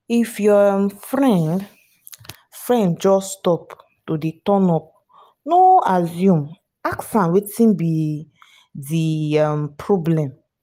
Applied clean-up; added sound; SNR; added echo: none; none; none; none.